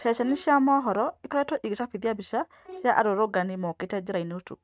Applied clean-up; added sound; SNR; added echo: neural mask model RNNoise.